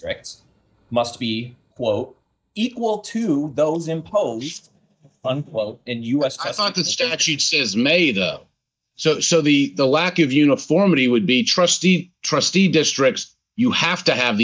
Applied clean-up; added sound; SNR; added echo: neural mask model DeepFilterNet 3.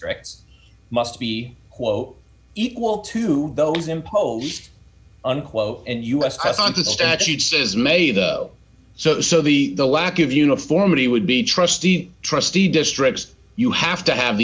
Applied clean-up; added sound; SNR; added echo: none; none; none; none.